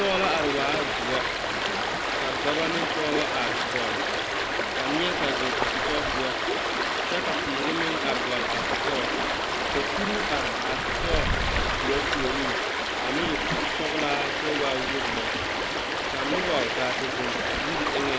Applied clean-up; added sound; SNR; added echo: none; Stream; -5 dB; none.